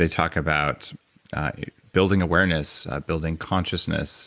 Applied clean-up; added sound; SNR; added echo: none; none; none; none.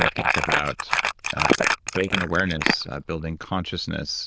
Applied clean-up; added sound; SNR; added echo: neural diffusion model UNIVERSE++.